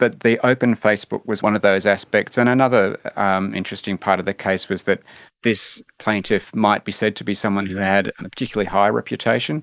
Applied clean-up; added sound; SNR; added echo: neural mask model Resemble Enhance denoiser.